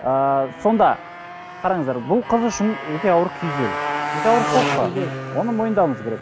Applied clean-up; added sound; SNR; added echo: none; Motorcycle; 7 dB; none.